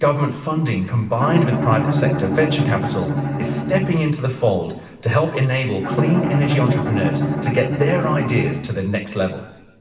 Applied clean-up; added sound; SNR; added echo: none; Bowed string instrument; 2 dB; reverberation time 1.1 s.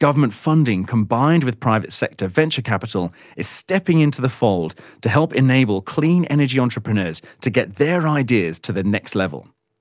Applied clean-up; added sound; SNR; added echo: none; none; none; none.